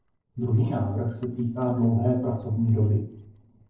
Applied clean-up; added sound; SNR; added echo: neural separator model SepFormer DNS4.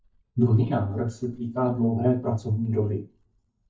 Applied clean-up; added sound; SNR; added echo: neural mask model DeepFilterNet 3.